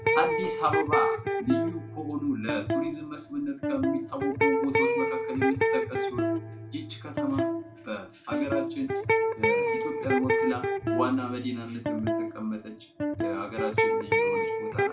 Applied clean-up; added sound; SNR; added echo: none; Electric guitar; -4 dB; reverberation time 0.3 s.